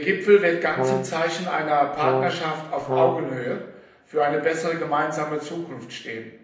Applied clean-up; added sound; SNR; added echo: none; Brass instrument; 2 dB; reverberation time 0.8 s.